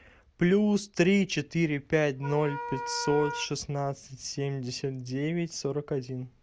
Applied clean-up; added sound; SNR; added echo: none; Wind instrument, woodwind instrument; 8 dB; none.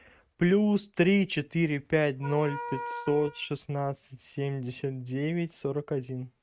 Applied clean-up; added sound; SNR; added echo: neural mask model RNNoise.